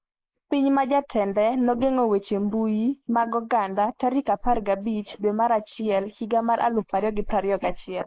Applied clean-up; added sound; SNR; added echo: neural mask model Resemble Enhance denoiser.